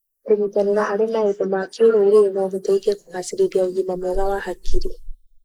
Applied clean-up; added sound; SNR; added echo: neural mask model Resemble Enhance denoiser.